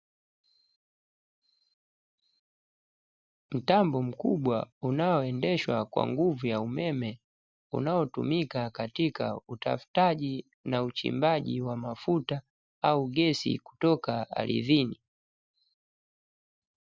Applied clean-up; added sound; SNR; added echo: none; none; none; none.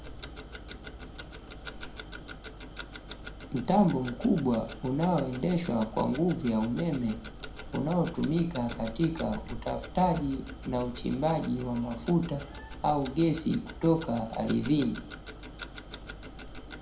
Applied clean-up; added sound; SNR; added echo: none; Tick-tock; 12 dB; reverberation time 0.4 s.